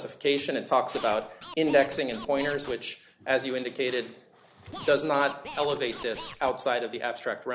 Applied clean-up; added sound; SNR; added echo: none; Scratching (performance technique); 15 dB; none.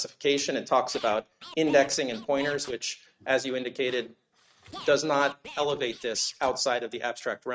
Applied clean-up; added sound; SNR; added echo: neural mask model RNNoise.